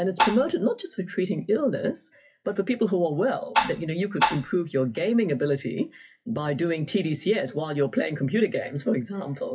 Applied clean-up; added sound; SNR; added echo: classical method WPE with log-MMSE.